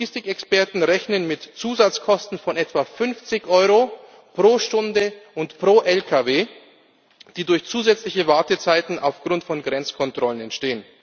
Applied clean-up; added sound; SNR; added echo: none; none; none; none.